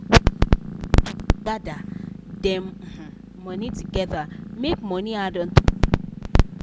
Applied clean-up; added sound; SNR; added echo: none; Purr; 13 dB; none.